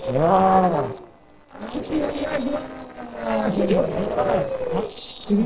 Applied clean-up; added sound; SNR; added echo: neural separator model SepFormer DNS4.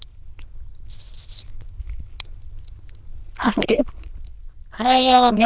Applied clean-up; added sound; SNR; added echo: neural diffusion model UNIVERSE++.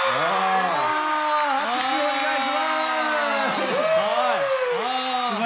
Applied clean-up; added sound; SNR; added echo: none; none; none; none.